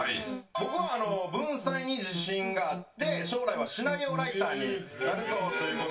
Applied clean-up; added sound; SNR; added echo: none; Musical instrument; 11 dB; reverberation time 0.3 s.